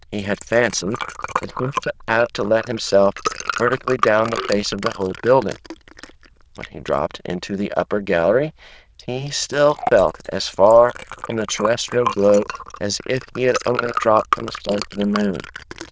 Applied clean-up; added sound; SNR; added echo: neural diffusion model UNIVERSE++.